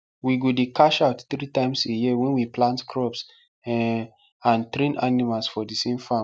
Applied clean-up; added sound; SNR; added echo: none; none; none; none.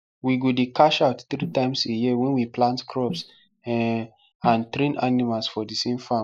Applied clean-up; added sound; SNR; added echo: neural mask model Resemble Enhance denoiser.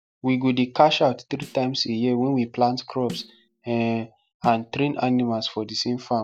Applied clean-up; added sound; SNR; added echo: neural mask model DeepFilterNet 3.